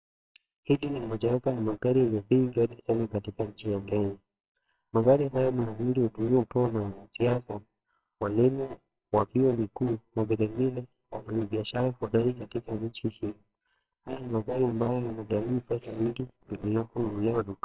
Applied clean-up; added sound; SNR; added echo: neural separator model SepFormer WHAMR!.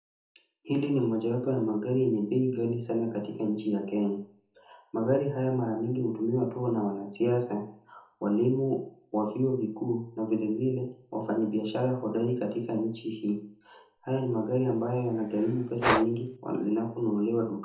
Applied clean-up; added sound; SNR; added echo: none; Breathing; 5 dB; reverberation time 0.5 s.